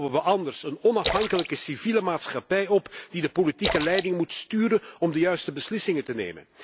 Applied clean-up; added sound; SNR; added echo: none; Splash, splatter; 9 dB; none.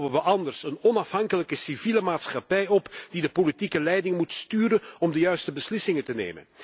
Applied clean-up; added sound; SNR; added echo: none; none; none; none.